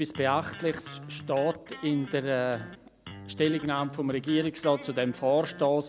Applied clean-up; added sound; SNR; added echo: none; Electric guitar; 16 dB; none.